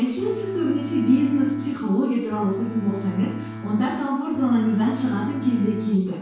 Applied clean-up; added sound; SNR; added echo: none; Bowed string instrument; 12 dB; reverberation time 0.6 s.